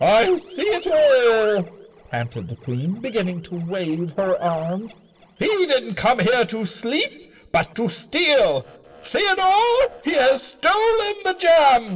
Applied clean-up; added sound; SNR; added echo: neural separator model SepFormer DNS4.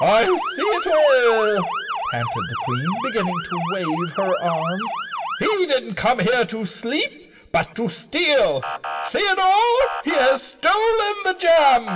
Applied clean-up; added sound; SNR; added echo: none; Motor vehicle (road) / Siren; 9 dB; reverberation time 0.8 s.